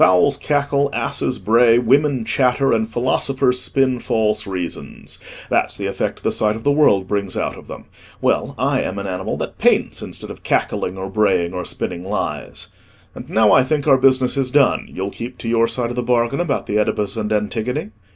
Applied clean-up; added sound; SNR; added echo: none; none; none; none.